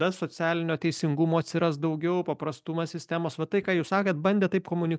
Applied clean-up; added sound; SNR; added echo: none; none; none; none.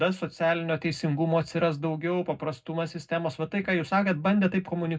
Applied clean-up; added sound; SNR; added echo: none; none; none; reverberation time 0.3 s.